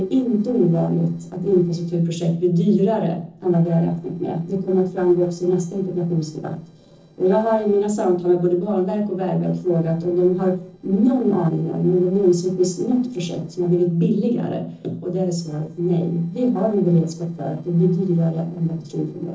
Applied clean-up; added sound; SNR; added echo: neural separator model SepFormer DNS4.